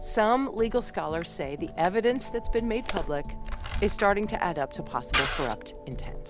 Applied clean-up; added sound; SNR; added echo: none; Camera; 3 dB; none.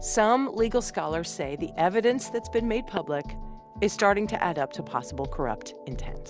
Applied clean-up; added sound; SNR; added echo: none; none; none; none.